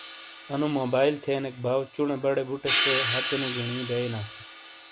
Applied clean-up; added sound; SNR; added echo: none; Hi-hat; 5 dB; none.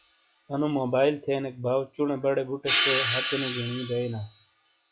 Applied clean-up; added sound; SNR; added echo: classical method log-MMSE.